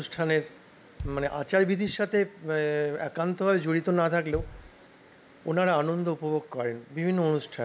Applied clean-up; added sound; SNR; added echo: none; Bass drum; 17 dB; none.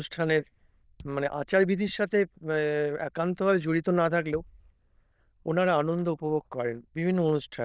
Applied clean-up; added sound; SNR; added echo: neural diffusion model UNIVERSE++.